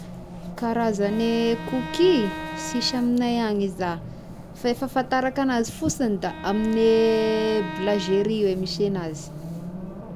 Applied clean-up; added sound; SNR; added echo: none; Race car, auto racing + Bowed string instrument; 11 dB; none.